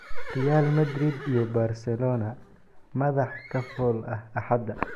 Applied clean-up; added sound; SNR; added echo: none; Livestock, farm animals, working animals; 17 dB; none.